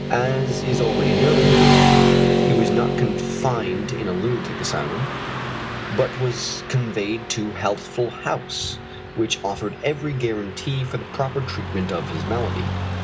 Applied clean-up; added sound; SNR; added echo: none; Motorcycle / Traffic noise, roadway noise; -3 dB; none.